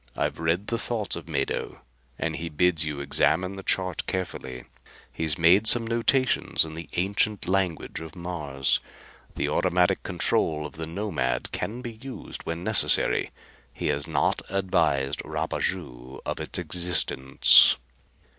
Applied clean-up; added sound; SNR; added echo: none; none; none; none.